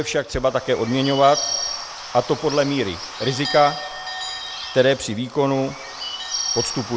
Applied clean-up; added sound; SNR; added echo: none; Bird / Bell; 8 dB; none.